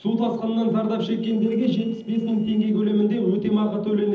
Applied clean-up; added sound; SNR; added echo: neural separator model SepFormer DNS4.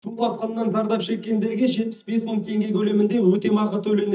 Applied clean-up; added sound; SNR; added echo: neural mask model DeepFilterNet 3.